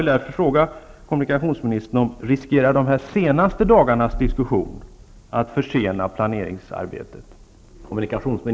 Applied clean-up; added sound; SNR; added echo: none; none; none; none.